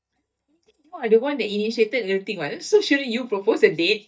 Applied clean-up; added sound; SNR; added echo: neural mask model DeepFilterNet 3.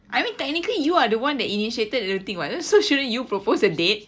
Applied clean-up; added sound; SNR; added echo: none; none; none; none.